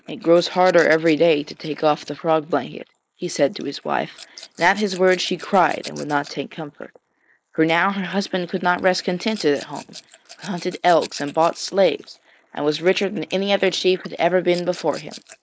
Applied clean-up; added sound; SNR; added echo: neural mask model Resemble Enhance denoiser.